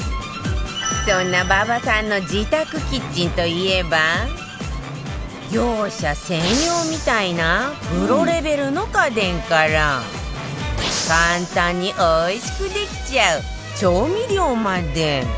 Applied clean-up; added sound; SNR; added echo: none; none; none; none.